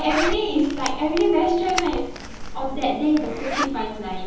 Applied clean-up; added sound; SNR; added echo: none; Zipper (clothing); 6 dB; reverberation time 1.3 s.